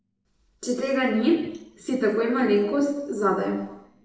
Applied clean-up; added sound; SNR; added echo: neural separator model SepFormer DNS4.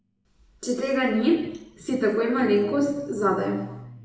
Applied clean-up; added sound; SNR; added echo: none; Guitar; 17 dB; reverberation time 0.8 s.